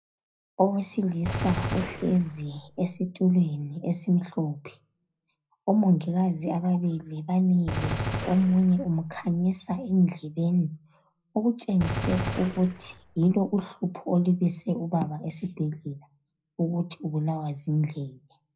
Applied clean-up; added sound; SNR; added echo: none; Gunshot, gunfire; 7 dB; reverberation time 0.3 s.